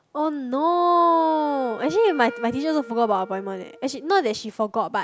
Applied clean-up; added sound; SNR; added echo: none; Wind instrument, woodwind instrument; 19 dB; none.